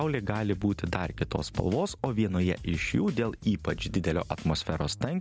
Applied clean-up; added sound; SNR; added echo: none; none; none; none.